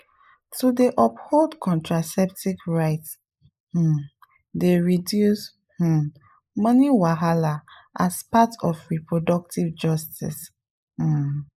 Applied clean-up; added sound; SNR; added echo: neural mask model Resemble Enhance denoiser.